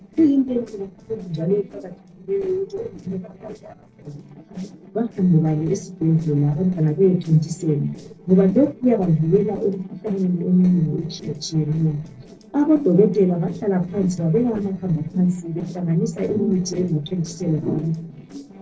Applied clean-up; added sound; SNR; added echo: neural separator model SepFormer DNS4.